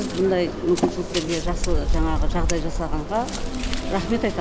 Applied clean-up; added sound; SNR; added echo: none; Scissors; 0 dB; none.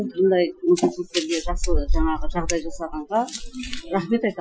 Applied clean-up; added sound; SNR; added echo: classical method Wiener filter.